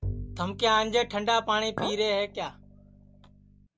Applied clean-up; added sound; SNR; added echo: none; Chink, clink + Bowed string instrument; 10 dB; none.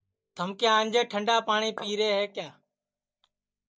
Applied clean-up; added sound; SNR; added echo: neural mask model DeepFilterNet 3.